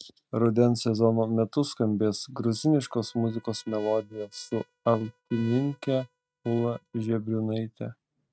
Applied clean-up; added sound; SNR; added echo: neural mask model RNNoise.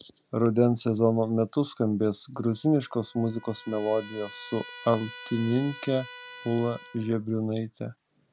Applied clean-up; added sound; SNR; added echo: none; Trumpet; 19 dB; none.